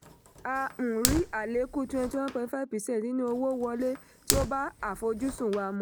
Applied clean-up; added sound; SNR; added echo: none; Fire; 6 dB; none.